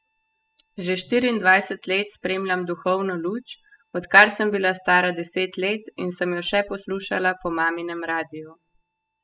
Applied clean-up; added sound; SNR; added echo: classical method spectral subtraction.